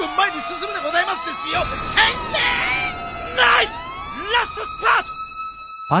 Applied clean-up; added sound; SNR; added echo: none; none; none; none.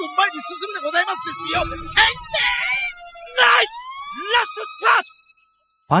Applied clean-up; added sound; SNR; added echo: classical method spectral subtraction.